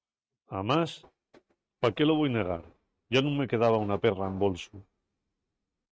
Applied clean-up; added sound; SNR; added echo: neural mask model RNNoise.